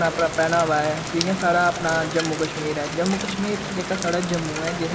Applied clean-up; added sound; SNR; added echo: none; Rain; 7 dB; none.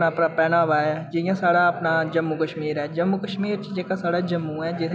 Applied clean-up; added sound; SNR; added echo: none; none; none; none.